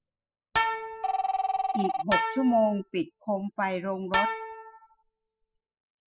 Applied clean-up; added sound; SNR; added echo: classical method spectral subtraction.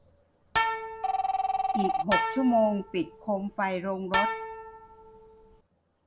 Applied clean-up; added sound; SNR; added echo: none; Telephone + Bowed string instrument; -1 dB; none.